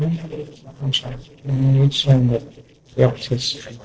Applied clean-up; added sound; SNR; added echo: neural separator model SepFormer DNS4.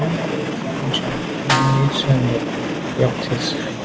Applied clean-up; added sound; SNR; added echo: none; Train + Snare drum; 1 dB; none.